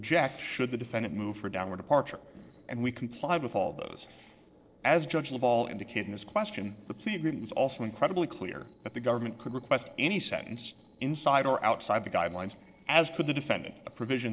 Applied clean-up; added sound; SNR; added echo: neural separator model SepFormer DNS4.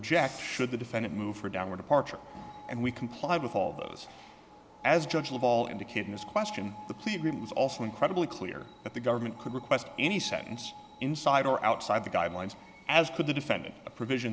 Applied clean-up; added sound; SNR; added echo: none; Screech; 19 dB; none.